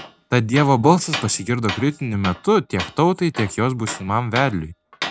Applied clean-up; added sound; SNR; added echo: none; Tools; 13 dB; none.